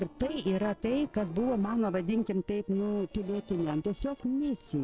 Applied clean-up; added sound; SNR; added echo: neural separator model SepFormer DNS4.